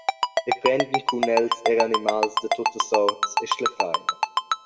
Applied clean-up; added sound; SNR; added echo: none; Ringtone; -1 dB; reverberation time 0.9 s.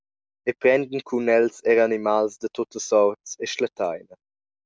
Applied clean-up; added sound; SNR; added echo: none; none; none; none.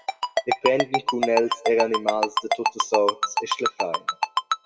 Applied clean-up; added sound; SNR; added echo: classical method WPE with log-MMSE.